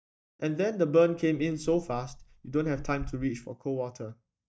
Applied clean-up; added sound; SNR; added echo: neural mask model DeepFilterNet 3.